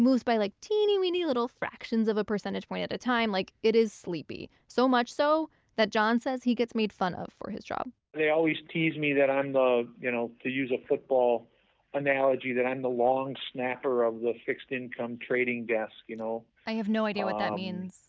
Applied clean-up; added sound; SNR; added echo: none; none; none; none.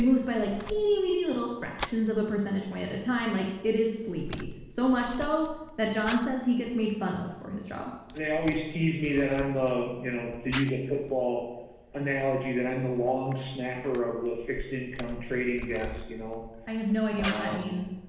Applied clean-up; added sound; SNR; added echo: none; Camera; 11 dB; reverberation time 1.1 s.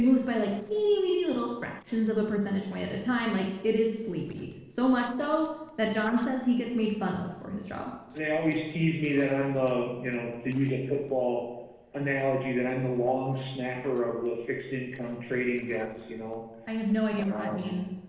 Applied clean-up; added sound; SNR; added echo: neural separator model SepFormer DNS4.